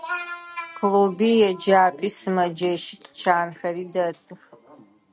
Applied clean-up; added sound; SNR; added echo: none; none; none; none.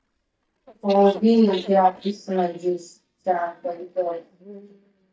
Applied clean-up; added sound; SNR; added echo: neural mask model DeepFilterNet 3.